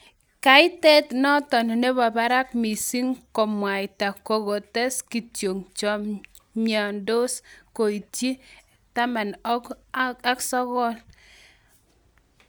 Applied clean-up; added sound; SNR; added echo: none; none; none; none.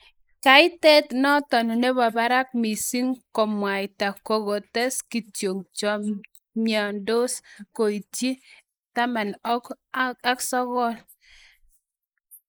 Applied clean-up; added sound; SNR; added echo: neural mask model Resemble Enhance denoiser.